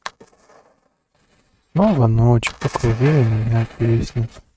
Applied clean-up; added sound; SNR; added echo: neural mask model RNNoise.